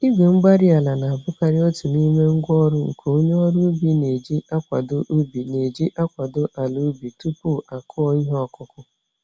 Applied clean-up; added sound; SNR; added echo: none; none; none; none.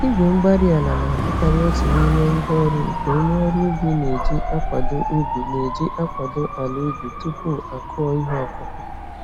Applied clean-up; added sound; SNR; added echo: none; Motorcycle / Dog; 2 dB; none.